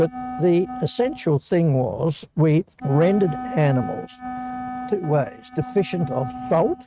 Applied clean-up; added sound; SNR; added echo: neural mask model RNNoise.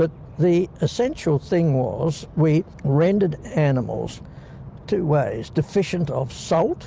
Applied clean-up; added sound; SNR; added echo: none; none; none; none.